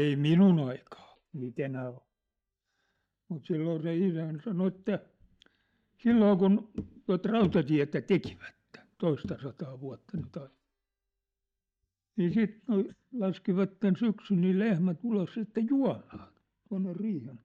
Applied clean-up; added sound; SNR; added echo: neural mask model DeepFilterNet 3.